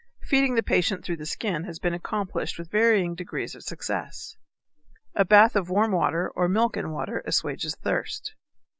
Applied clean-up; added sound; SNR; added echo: none; none; none; none.